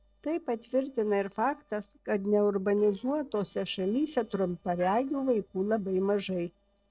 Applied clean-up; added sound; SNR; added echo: neural separator model SepFormer DNS4.